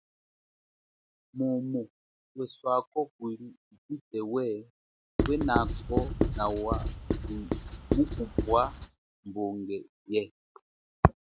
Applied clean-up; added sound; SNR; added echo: none; Writing; -1 dB; none.